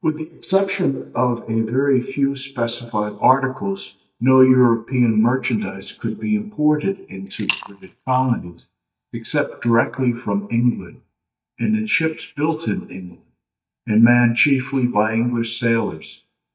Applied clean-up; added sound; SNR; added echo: neural mask model DeepFilterNet 3.